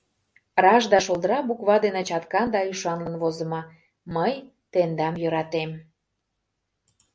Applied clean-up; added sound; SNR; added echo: none; none; none; none.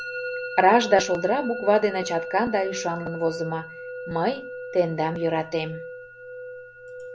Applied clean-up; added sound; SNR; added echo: none; Musical instrument; 10 dB; none.